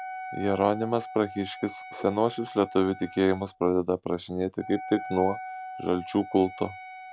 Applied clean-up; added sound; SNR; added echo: none; Wind instrument, woodwind instrument; 13 dB; none.